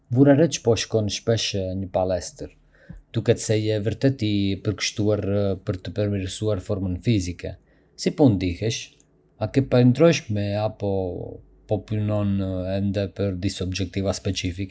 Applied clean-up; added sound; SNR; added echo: none; none; none; none.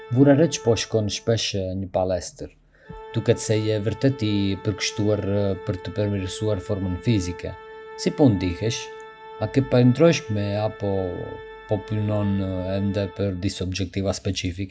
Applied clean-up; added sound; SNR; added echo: none; Organ; 17 dB; none.